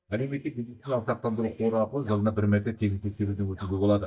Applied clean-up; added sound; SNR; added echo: neural mask model DeepFilterNet 3.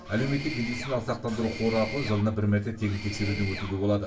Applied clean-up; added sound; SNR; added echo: none; Mechanisms; 10 dB; reverberation time 0.3 s.